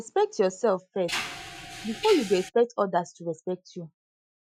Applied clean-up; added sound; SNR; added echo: classical method Wiener filter.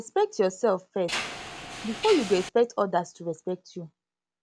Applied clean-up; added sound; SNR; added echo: none; Mechanisms; 11 dB; none.